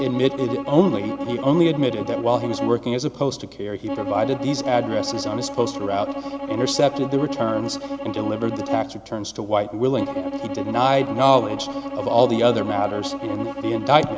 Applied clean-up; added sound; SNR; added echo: none; Bowed string instrument; 7 dB; none.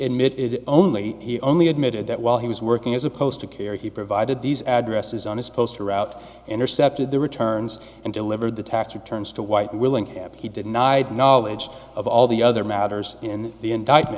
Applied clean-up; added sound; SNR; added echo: none; none; none; none.